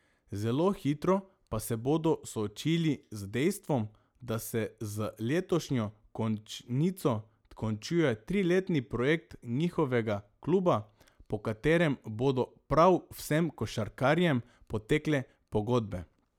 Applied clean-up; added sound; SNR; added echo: none; none; none; none.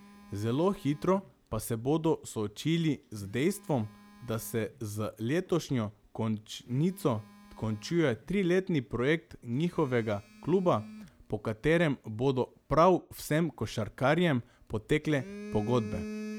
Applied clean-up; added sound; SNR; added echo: none; Telephone; 19 dB; none.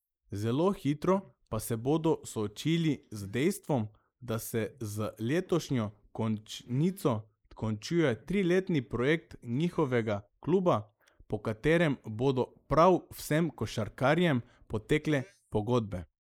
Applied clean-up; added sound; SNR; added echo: neural mask model Resemble Enhance denoiser.